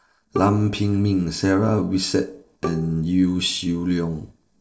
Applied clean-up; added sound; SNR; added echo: neural separator model SepFormer DNS4.